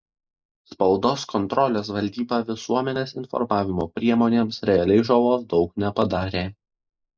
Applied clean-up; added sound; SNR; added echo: neural mask model Resemble Enhance denoiser.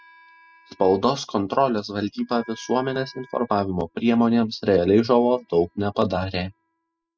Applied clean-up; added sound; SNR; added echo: classical method spectral subtraction.